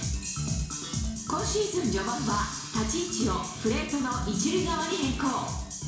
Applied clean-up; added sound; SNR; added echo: none; none; none; reverberation time 0.7 s.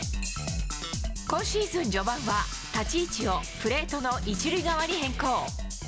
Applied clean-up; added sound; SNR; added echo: none; none; none; none.